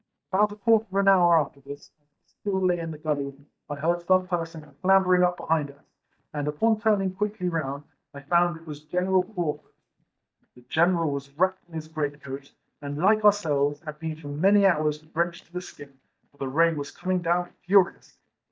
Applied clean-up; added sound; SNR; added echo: neural mask model DeepFilterNet 3.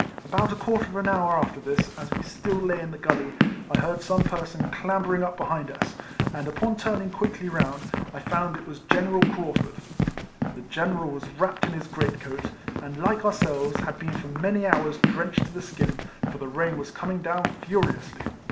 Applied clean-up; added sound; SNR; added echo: none; Run; 1 dB; reverberation time 1.2 s.